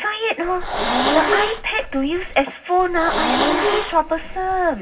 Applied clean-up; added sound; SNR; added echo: none; Hiss; 1 dB; reverberation time 0.4 s.